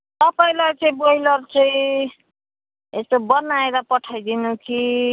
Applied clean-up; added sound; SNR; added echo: none; none; none; none.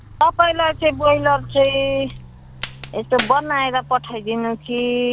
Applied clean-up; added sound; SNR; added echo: none; Crack + Walk, footsteps; 14 dB; none.